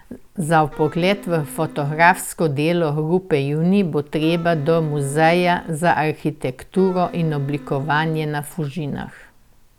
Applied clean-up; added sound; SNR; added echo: none; Wind instrument, woodwind instrument; 19 dB; none.